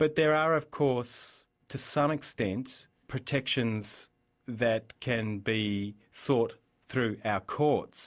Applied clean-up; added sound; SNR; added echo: none; none; none; none.